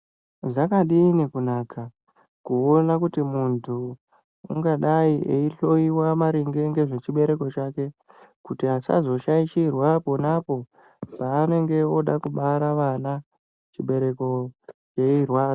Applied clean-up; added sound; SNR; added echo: none; none; none; none.